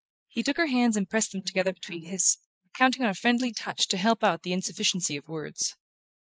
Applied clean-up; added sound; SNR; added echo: neural mask model Resemble Enhance denoiser.